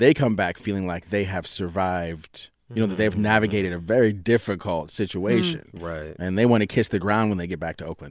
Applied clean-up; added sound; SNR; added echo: none; none; none; none.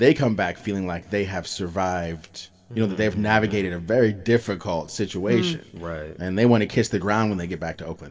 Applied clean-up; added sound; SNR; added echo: none; none; none; reverberation time 1.6 s.